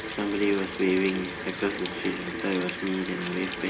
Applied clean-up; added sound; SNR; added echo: none; Sink (filling or washing) / Water tap, faucet; 7 dB; reverberation time 0.4 s.